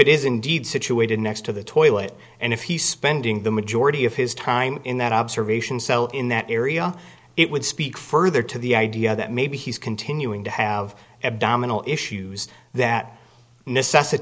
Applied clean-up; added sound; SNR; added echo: none; none; none; none.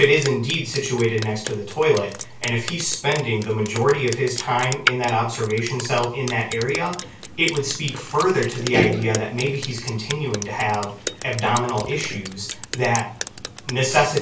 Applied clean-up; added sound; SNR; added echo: none; Drip; 9 dB; reverberation time 0.3 s.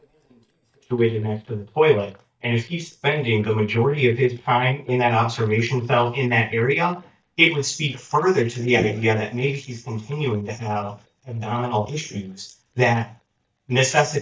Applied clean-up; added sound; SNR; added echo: neural mask model DeepFilterNet 3.